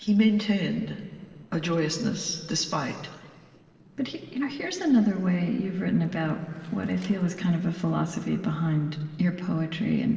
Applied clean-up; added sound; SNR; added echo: neural separator model SepFormer DNS4.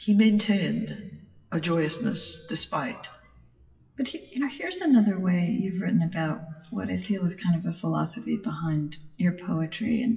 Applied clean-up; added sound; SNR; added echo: classical method WPE with log-MMSE.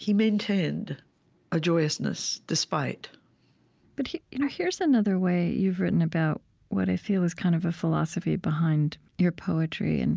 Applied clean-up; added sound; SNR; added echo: none; none; none; none.